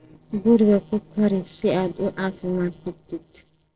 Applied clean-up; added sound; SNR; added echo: neural separator model SepFormer DNS4.